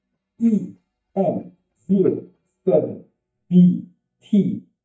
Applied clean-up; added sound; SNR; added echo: neural mask model DeepFilterNet 3.